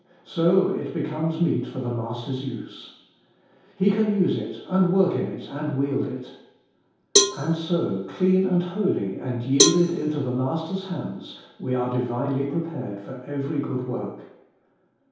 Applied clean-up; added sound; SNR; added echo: none; Cowbell; 1 dB; reverberation time 0.8 s.